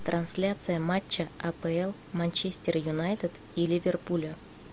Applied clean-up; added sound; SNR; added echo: none; none; none; none.